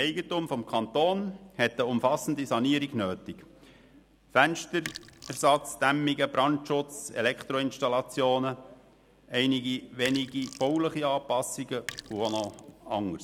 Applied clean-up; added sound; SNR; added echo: none; Sink (filling or washing); 16 dB; none.